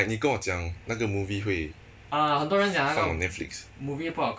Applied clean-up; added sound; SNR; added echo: none; none; none; none.